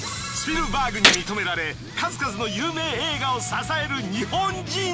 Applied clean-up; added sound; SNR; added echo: none; Gunshot, gunfire; 0 dB; none.